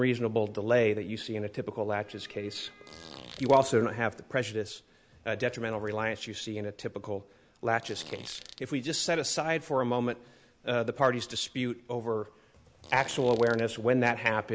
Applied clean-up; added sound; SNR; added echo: none; Fart; 19 dB; none.